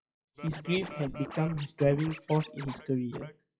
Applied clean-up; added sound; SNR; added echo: classical method WPE with log-MMSE.